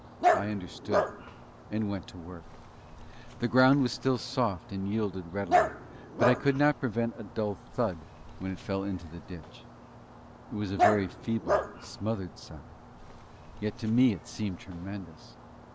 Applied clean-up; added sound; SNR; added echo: none; Dog; 3 dB; none.